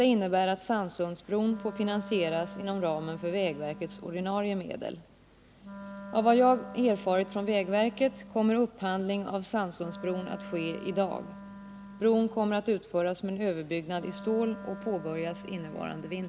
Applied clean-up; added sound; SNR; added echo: none; Wind instrument, woodwind instrument; 16 dB; none.